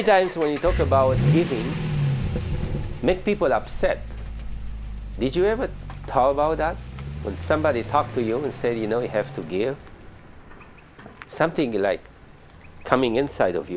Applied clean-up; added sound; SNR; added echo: none; Accelerating, revving, vroom / Vehicle; 5 dB; none.